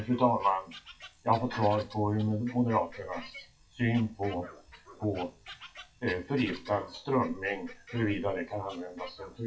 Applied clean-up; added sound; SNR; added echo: classical method WPE with log-MMSE.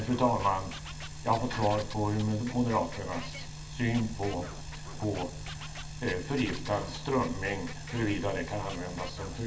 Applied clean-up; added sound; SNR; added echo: none; Scratching (performance technique); 17 dB; reverberation time 0.3 s.